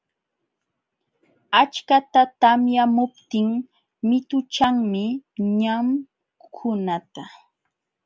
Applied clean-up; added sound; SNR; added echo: none; none; none; none.